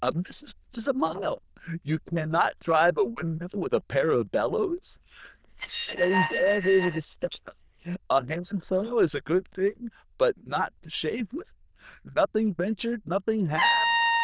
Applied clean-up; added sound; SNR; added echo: neural diffusion model UNIVERSE++.